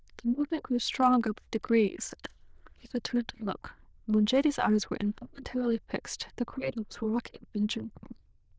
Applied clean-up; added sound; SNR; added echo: neural diffusion model UNIVERSE++.